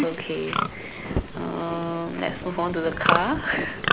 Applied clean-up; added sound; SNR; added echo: none; Livestock, farm animals, working animals; 1 dB; none.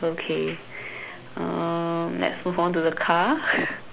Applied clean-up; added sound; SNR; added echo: none; none; none; none.